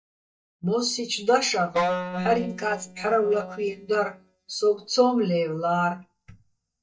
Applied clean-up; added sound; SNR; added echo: neural mask model DeepFilterNet 3.